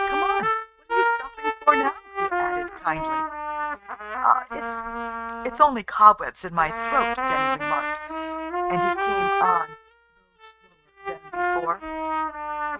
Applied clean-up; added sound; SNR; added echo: neural mask model RNNoise.